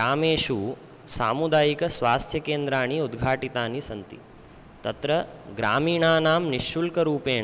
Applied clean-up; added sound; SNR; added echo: none; none; none; none.